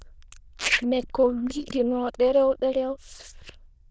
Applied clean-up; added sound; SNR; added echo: neural diffusion model UNIVERSE++.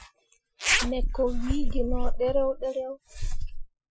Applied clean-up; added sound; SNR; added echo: classical method Wiener filter.